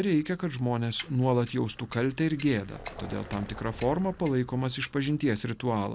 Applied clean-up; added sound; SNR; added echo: none; Clock + Vehicle; 18 dB; none.